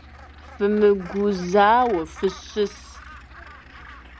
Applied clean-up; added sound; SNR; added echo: none; Truck + Gull, seagull; 19 dB; none.